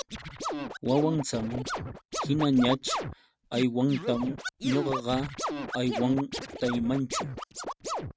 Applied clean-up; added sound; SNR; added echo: neural mask model RNNoise.